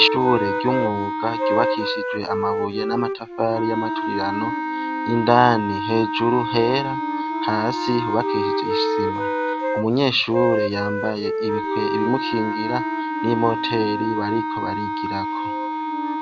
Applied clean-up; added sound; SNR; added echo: none; Wind instrument, woodwind instrument + Wind instrument, woodwind instrument; 1 dB; none.